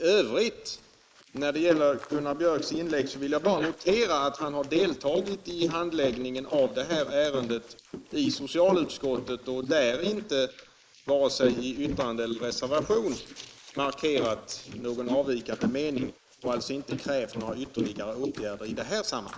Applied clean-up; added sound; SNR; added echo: neural mask model Resemble Enhance denoiser.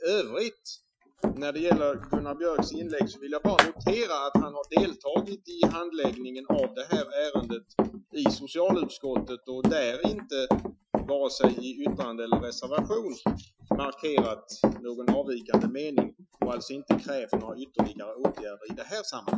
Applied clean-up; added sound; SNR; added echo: classical method Wiener filter.